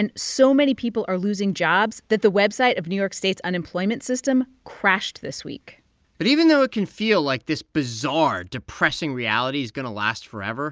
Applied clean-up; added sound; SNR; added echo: none; none; none; none.